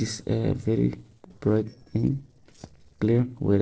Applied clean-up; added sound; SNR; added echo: neural separator model SepFormer DNS4.